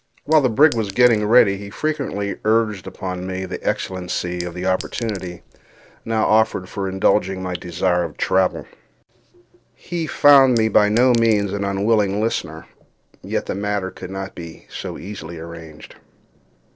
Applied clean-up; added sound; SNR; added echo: neural separator model SepFormer DNS4.